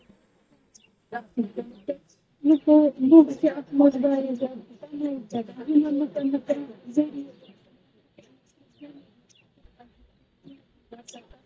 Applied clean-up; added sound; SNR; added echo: neural mask model DeepFilterNet 3.